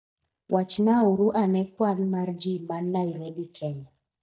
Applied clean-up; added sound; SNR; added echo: neural mask model DeepFilterNet 3.